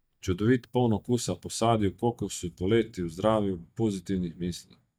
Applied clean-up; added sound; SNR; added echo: neural mask model DeepFilterNet 3.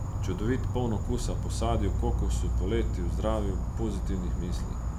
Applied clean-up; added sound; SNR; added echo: none; Insect; -5 dB; none.